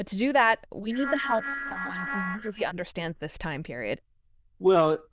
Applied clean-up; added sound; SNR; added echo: neural diffusion model UNIVERSE++.